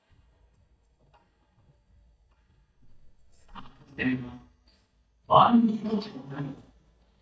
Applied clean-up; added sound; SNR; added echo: neural mask model DeepFilterNet 3.